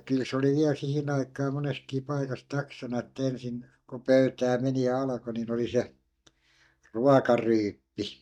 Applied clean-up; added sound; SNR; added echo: neural mask model DeepFilterNet 3.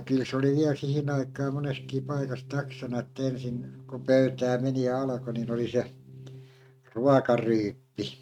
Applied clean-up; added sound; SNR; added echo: neural mask model RNNoise.